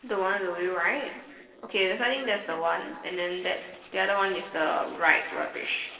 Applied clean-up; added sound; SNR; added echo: neural separator model SepFormer DNS4.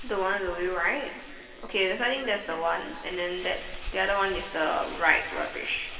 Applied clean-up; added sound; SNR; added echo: none; Crumpling, crinkling; 13 dB; reverberation time 2.3 s.